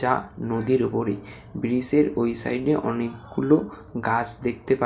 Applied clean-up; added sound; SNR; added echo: none; none; none; none.